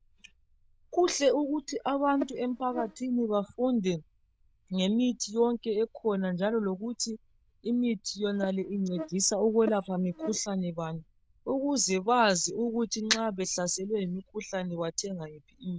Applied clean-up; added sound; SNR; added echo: neural diffusion model UNIVERSE++.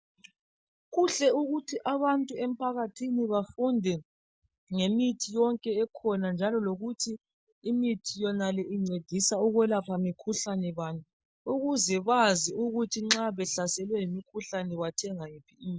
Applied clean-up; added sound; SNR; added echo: none; none; none; none.